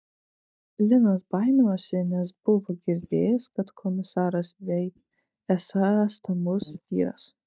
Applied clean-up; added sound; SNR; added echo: neural mask model DeepFilterNet 3.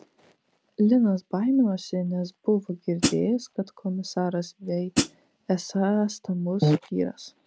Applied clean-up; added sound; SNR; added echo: none; Hi-hat; 0 dB; none.